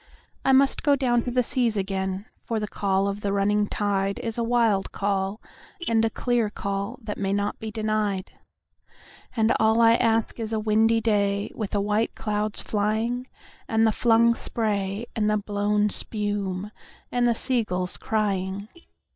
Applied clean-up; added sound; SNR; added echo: neural mask model DeepFilterNet 3.